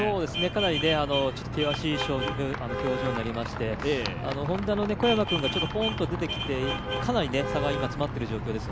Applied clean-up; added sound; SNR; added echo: none; Vehicle horn, car horn, honking; 7 dB; none.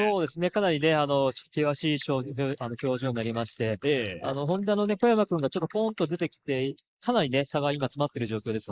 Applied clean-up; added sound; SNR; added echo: neural mask model Resemble Enhance denoiser.